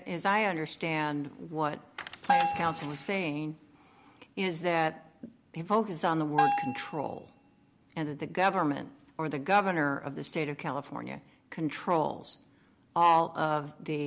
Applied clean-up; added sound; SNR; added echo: none; Bell; 2 dB; none.